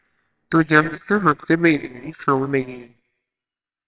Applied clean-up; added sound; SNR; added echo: neural separator model SepFormer WHAMR!.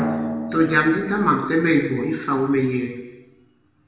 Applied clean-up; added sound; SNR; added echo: none; Drum; 10 dB; reverberation time 1.1 s.